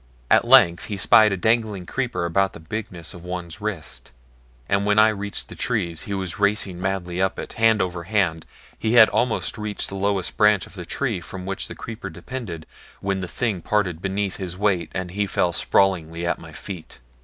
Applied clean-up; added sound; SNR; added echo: none; none; none; none.